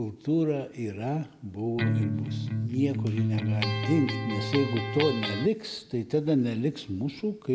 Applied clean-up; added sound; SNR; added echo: none; Electric guitar; 0 dB; none.